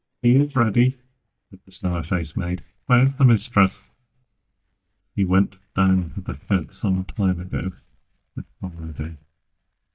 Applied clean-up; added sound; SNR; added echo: neural mask model DeepFilterNet 3.